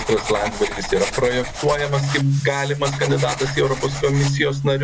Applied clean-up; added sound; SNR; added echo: none; Writing; 10 dB; none.